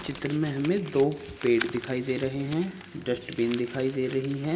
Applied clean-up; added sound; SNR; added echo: none; Crumpling, crinkling; 15 dB; none.